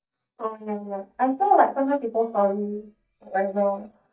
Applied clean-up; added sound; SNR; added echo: neural mask model DeepFilterNet 3.